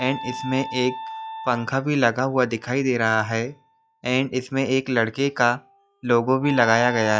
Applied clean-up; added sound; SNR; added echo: classical method log-MMSE.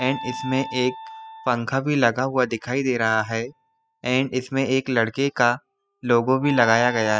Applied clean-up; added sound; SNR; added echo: classical method spectral subtraction.